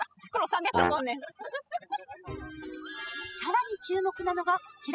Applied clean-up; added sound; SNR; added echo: classical method spectral subtraction.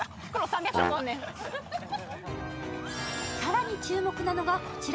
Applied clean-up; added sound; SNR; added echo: none; Brass instrument; 3 dB; none.